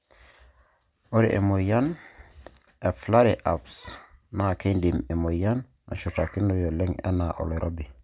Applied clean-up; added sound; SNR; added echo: none; none; none; none.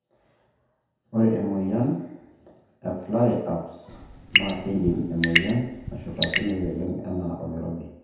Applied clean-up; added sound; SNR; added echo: none; Drip / Sink (filling or washing) / Water tap, faucet / Water; 1 dB; reverberation time 1.0 s.